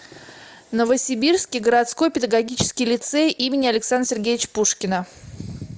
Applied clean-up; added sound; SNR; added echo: none; none; none; none.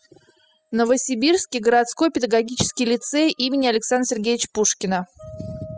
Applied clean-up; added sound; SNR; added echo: classical method spectral subtraction.